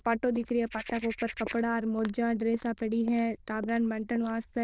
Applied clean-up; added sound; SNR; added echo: neural diffusion model UNIVERSE++.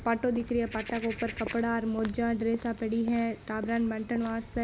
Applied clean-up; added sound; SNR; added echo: none; Walk, footsteps / Bird vocalization, bird call, bird song; 15 dB; none.